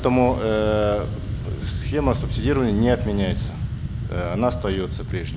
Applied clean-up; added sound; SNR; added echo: none; Fixed-wing aircraft, airplane; 4 dB; none.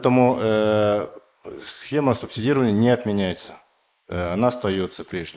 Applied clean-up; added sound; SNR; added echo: neural mask model Resemble Enhance denoiser.